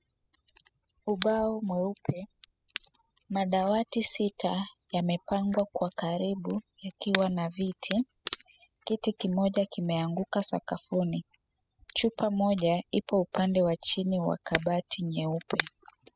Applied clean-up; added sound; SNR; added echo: classical method spectral subtraction.